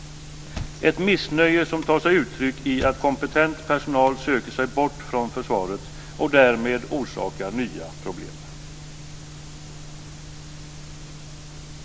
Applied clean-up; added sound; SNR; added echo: none; Thump, thud; 16 dB; none.